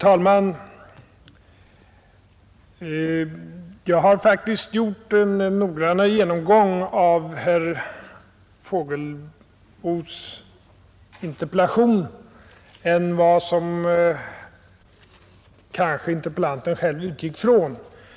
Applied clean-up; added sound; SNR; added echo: none; none; none; none.